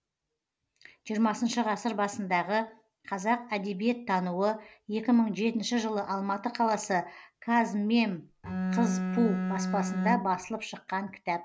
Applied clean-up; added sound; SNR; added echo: none; Bowed string instrument; 1 dB; none.